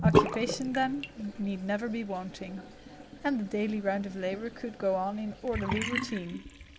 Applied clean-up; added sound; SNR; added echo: none; Bathtub (filling or washing) / Sink (filling or washing); 1 dB; none.